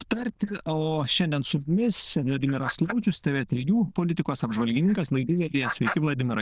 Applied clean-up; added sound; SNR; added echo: neural diffusion model UNIVERSE++.